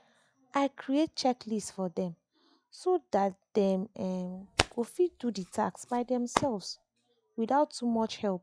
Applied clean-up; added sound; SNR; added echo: classical method log-MMSE.